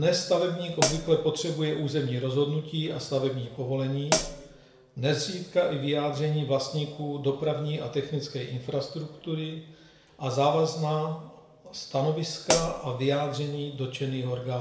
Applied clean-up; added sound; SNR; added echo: none; Hi-hat; 0 dB; reverberation time 0.7 s.